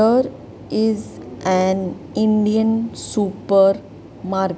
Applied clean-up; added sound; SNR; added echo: none; none; none; none.